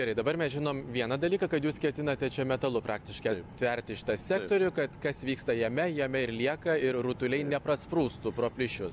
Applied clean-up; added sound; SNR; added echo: none; none; none; none.